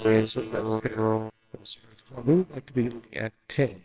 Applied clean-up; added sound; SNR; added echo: neural separator model SepFormer WHAMR!.